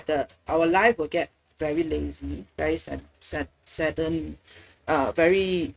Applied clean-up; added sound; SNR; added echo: neural mask model RNNoise.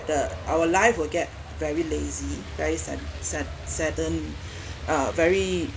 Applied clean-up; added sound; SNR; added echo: none; Truck; 9 dB; none.